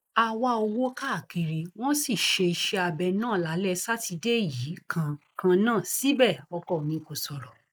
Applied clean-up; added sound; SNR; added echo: neural mask model Resemble Enhance denoiser.